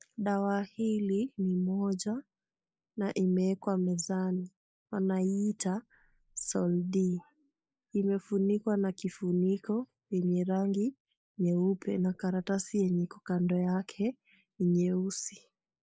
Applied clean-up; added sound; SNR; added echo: neural mask model Resemble Enhance denoiser.